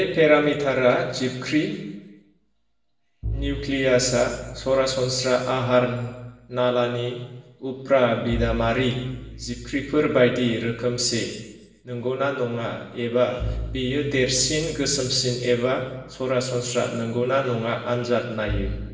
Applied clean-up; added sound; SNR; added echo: none; Bowed string instrument; 14 dB; reverberation time 1.1 s.